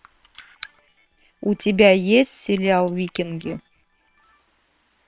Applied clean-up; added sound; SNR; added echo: neural separator model SepFormer WHAM!.